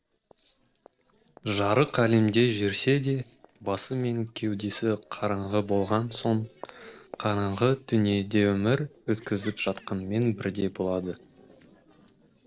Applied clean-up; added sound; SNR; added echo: neural separator model SepFormer DNS4.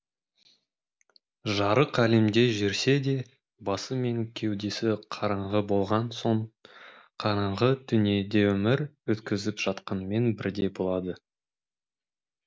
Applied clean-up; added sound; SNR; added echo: none; none; none; none.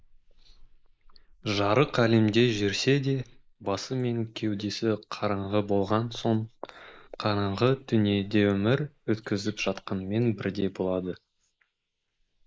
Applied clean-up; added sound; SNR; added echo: neural mask model Resemble Enhance denoiser.